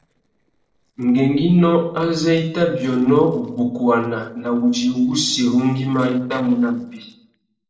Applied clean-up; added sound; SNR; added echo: neural separator model SepFormer DNS4.